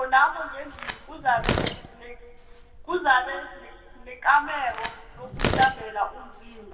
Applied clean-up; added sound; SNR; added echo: none; Tearing; 7 dB; reverberation time 2.5 s.